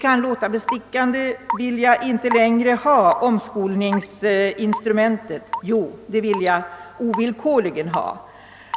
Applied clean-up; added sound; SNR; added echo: none; Raindrop / Drip / Water tap, faucet; 12 dB; none.